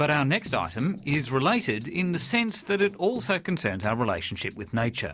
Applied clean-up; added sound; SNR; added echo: none; none; none; none.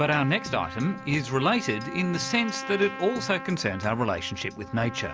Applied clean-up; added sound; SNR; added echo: none; Trumpet; 12 dB; none.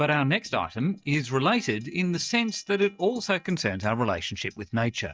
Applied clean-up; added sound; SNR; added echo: neural mask model DeepFilterNet 3.